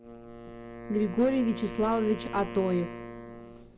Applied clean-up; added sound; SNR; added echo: none; Wind instrument, woodwind instrument; 11 dB; reverberation time 1.1 s.